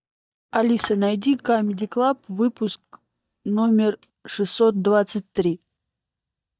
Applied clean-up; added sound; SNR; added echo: neural mask model DeepFilterNet 3.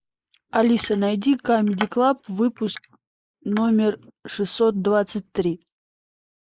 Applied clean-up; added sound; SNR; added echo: neural mask model Resemble Enhance denoiser.